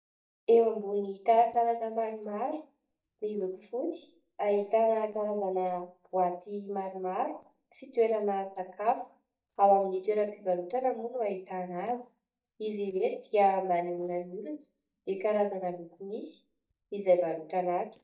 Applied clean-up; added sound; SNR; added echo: neural mask model DeepFilterNet 3.